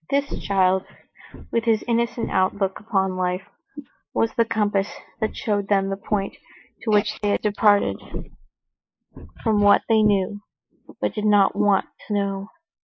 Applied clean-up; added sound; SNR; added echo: neural mask model Resemble Enhance denoiser.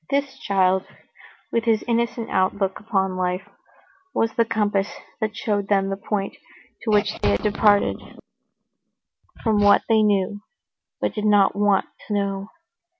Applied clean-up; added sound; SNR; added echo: none; none; none; none.